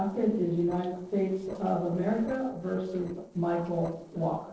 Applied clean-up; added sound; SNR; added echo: neural separator model SepFormer DNS4.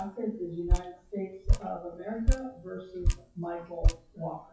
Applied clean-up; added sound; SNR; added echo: classical method WPE with log-MMSE.